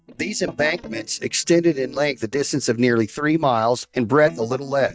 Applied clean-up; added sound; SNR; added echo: neural mask model DeepFilterNet 3.